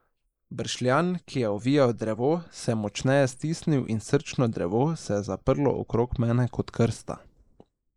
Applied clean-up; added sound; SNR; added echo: neural mask model Resemble Enhance denoiser.